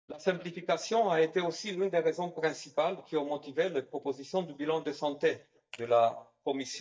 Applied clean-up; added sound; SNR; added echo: neural mask model DeepFilterNet 3.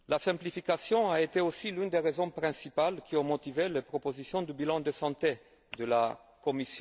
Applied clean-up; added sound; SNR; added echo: none; none; none; none.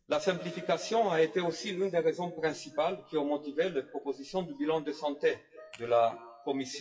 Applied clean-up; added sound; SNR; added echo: classical method WPE with log-MMSE.